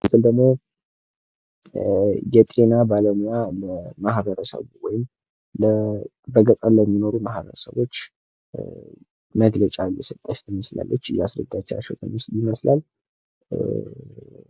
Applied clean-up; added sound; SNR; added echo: none; none; none; none.